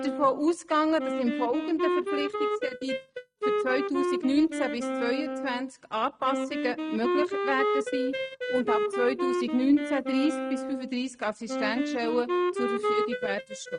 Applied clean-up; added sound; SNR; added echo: neural mask model RNNoise.